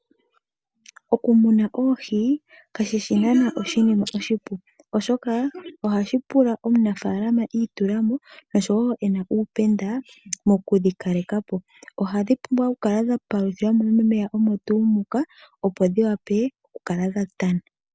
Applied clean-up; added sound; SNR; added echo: none; none; none; none.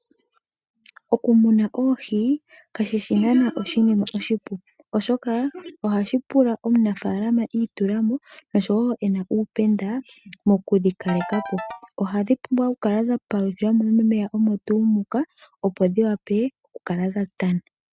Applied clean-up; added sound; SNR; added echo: neural mask model RNNoise.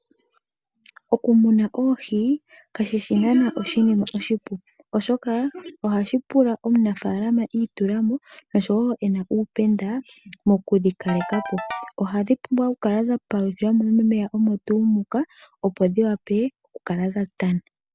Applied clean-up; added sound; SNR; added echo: none; Ringtone / Keyboard (musical); 12 dB; none.